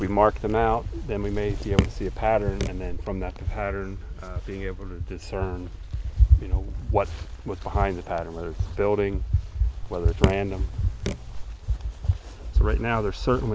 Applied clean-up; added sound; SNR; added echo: none; Raindrop / Drip; 4 dB; none.